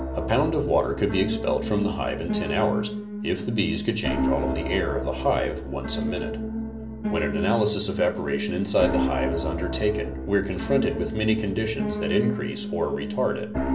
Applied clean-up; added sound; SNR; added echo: none; Piano; 3 dB; reverberation time 0.5 s.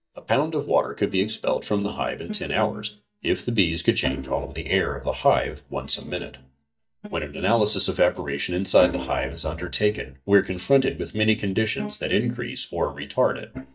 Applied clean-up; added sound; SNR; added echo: neural mask model DeepFilterNet 3.